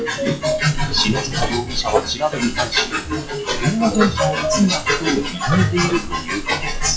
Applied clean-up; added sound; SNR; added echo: classical method log-MMSE.